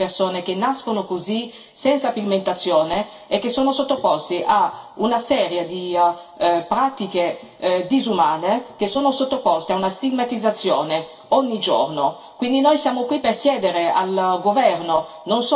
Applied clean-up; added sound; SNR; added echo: none; none; none; reverberation time 0.2 s.